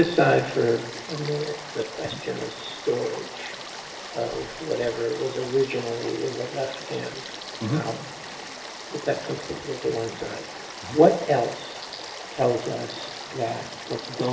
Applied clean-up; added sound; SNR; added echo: none; Stream / Frog; 10 dB; reverberation time 1.0 s.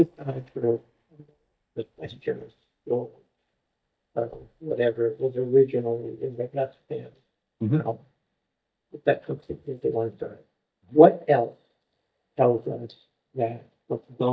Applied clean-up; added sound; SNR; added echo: neural mask model DeepFilterNet 3.